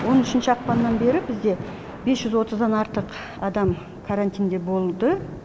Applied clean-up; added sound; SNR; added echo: none; Thunder / Rain; 11 dB; none.